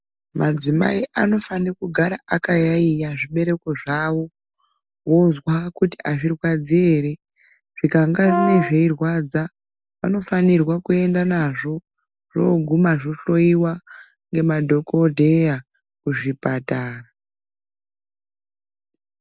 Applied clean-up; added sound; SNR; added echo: none; Brass instrument; 4 dB; none.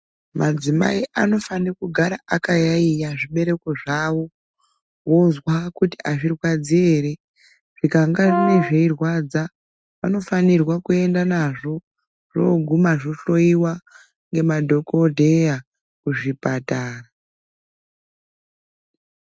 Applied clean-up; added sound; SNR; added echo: neural mask model RNNoise.